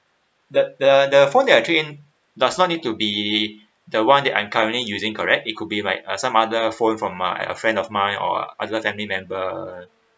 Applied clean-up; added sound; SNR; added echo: none; none; none; none.